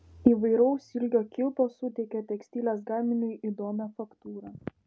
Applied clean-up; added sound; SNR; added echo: none; none; none; none.